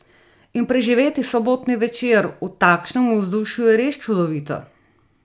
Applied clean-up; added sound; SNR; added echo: none; none; none; none.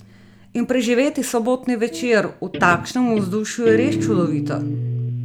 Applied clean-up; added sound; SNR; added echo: none; Guitar; 6 dB; none.